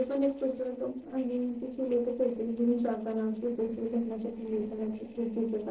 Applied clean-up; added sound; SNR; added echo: neural separator model SepFormer DNS4.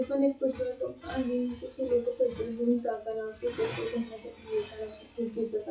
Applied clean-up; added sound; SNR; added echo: classical method WPE with log-MMSE.